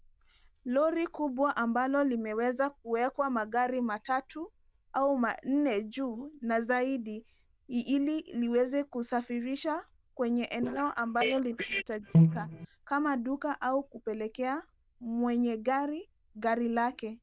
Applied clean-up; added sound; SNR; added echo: neural diffusion model UNIVERSE++.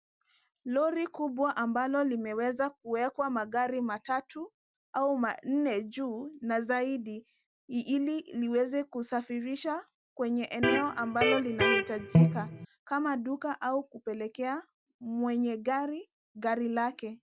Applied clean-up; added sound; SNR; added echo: none; Electric guitar; -5 dB; none.